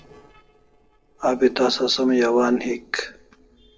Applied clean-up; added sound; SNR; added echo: neural separator model SepFormer DNS4.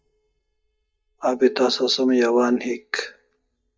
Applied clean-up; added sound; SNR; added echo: neural mask model DeepFilterNet 3.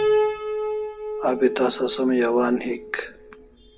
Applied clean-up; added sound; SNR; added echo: none; Piano; 3 dB; reverberation time 0.6 s.